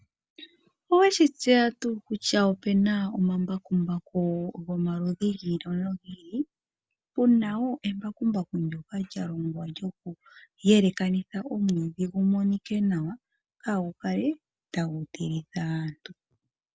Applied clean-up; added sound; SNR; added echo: none; none; none; none.